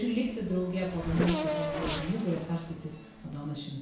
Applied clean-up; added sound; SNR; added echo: none; Race car, auto racing / Accelerating, revving, vroom; 4 dB; reverberation time 0.6 s.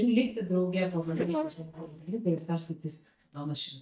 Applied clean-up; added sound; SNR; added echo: neural mask model DeepFilterNet 3.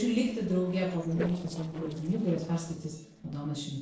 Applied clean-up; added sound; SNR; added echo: neural separator model SepFormer DNS4.